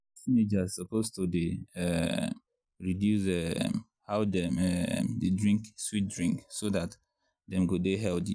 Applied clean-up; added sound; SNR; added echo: none; none; none; none.